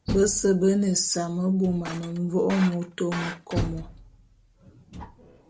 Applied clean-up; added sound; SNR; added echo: none; Door + Shatter; 10 dB; none.